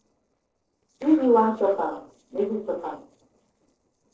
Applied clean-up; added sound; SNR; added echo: neural separator model SepFormer DNS4.